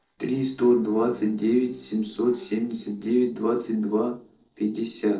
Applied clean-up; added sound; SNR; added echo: neural separator model SepFormer DNS4.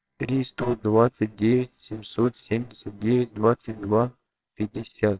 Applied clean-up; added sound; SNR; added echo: neural separator model SepFormer WHAMR!.